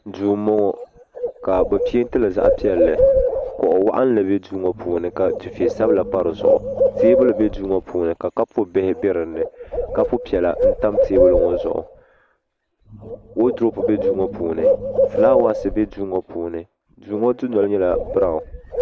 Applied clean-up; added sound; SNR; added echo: none; Bird; 1 dB; none.